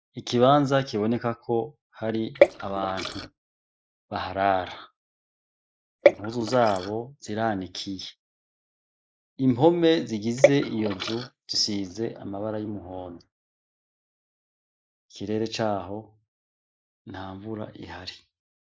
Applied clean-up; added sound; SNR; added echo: neural mask model Resemble Enhance denoiser.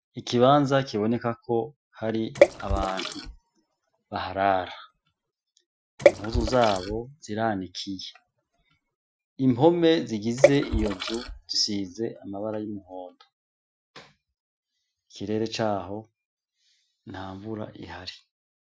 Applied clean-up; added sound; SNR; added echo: classical method Wiener filter.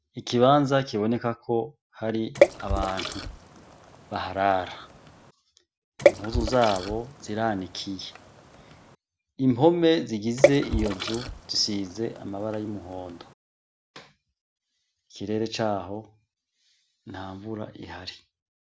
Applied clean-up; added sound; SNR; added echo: none; Water / Splash, splatter; 0 dB; none.